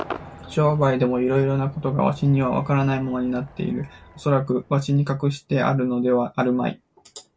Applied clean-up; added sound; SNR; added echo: none; Crowd / Cheering / Fireworks; 20 dB; none.